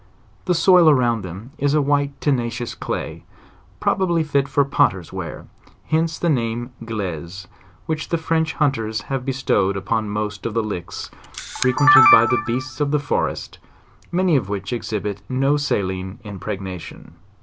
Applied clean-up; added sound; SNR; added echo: none; Camera; -1 dB; none.